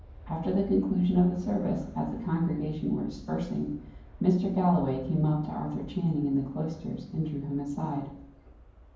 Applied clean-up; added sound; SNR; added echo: none; Aircraft; 19 dB; reverberation time 0.9 s.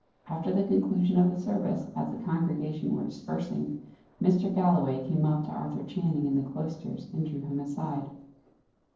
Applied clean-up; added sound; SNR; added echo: neural separator model SepFormer DNS4.